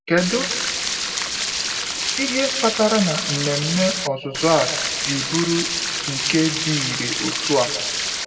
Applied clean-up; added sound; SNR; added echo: none; Stream; 1 dB; reverberation time 1.4 s.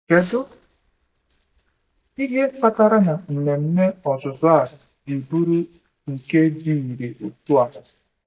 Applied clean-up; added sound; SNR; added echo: neural mask model DeepFilterNet 3.